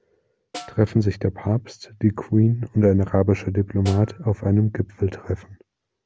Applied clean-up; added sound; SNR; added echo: none; Snare drum; 20 dB; none.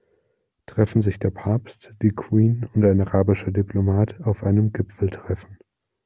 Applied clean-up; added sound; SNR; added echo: none; none; none; none.